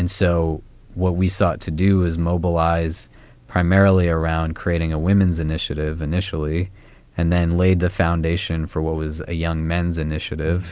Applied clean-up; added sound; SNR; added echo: none; none; none; none.